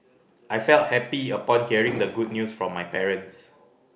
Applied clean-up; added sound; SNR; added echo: none; Explosion; 12 dB; none.